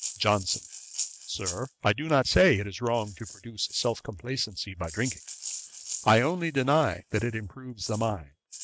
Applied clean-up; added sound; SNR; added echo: neural mask model RNNoise.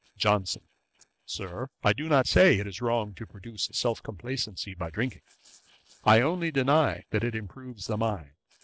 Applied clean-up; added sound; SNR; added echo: neural separator model SepFormer DNS4.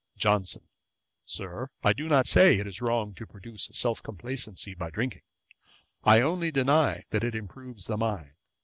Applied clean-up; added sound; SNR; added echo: none; none; none; none.